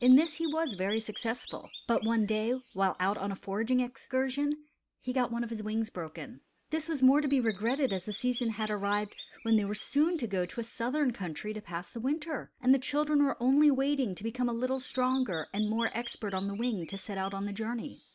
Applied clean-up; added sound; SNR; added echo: none; Bird vocalization, bird call, bird song; 18 dB; none.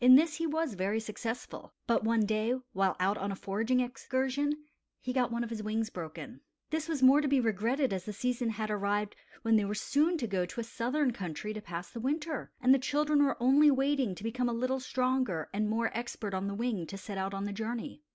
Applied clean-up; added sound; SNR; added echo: none; none; none; none.